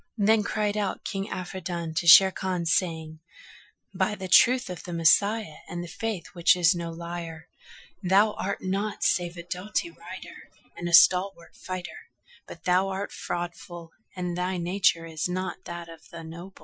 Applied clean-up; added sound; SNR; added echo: classical method Wiener filter.